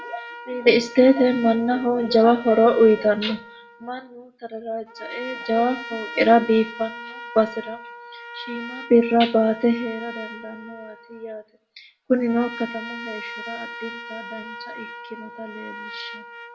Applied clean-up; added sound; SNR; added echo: none; Trumpet; 15 dB; reverberation time 0.3 s.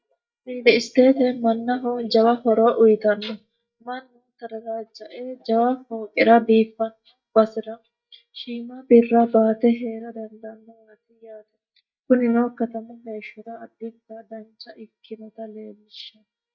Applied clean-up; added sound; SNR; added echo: neural mask model DeepFilterNet 3.